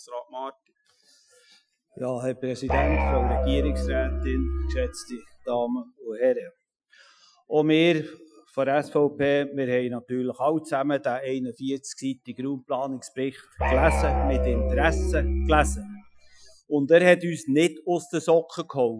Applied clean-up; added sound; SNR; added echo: classical method Wiener filter.